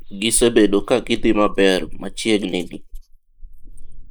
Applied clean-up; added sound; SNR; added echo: neural mask model Resemble Enhance denoiser.